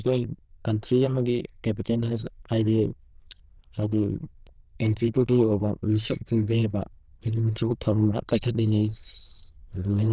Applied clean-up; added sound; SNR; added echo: neural diffusion model UNIVERSE++.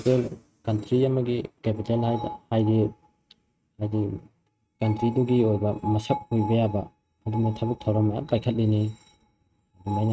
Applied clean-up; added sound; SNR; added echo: neural mask model RNNoise.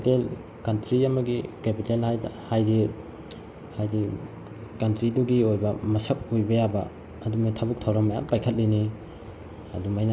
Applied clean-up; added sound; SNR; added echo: none; none; none; none.